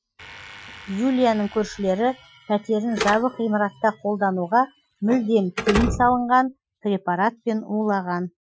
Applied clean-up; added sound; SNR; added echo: classical method Wiener filter.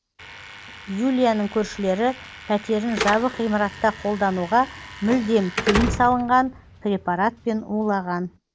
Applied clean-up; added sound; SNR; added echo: none; Slam / Alarm; 10 dB; none.